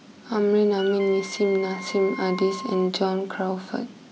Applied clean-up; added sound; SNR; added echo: none; Wind instrument, woodwind instrument; 14 dB; none.